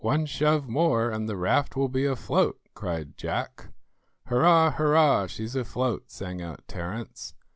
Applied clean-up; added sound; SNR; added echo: none; none; none; none.